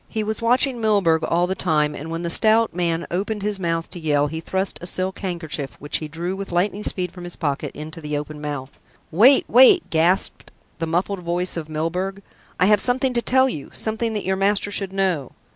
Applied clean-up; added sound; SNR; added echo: none; none; none; none.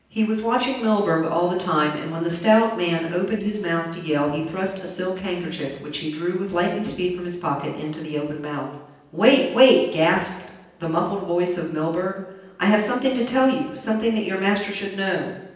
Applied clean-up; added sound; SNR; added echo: neural separator model SepFormer DNS4.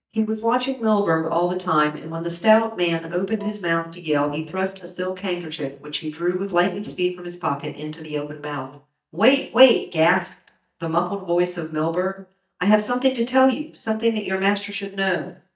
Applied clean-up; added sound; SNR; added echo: neural mask model DeepFilterNet 3.